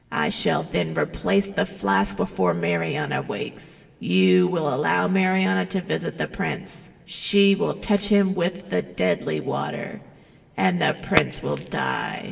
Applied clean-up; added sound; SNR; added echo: none; Fireworks; 17 dB; reverberation time 2.3 s.